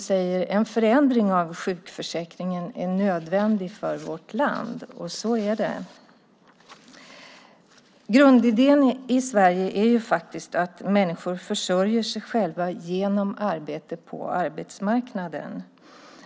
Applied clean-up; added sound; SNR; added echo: none; none; none; none.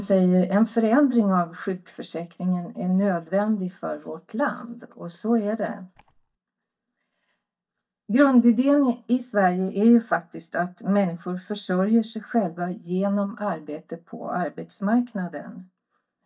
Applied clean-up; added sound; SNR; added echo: neural mask model DeepFilterNet 3.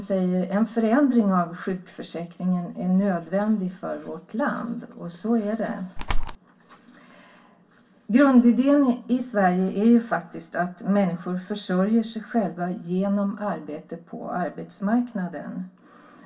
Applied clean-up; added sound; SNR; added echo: none; Bird; -4 dB; reverberation time 0.2 s.